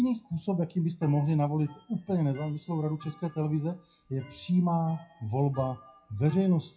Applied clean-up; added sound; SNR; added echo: classical method WPE with log-MMSE.